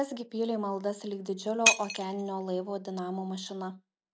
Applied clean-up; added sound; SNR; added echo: none; Shatter; 1 dB; none.